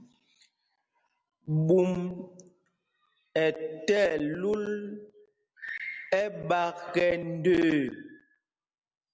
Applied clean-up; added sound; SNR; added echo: none; none; none; none.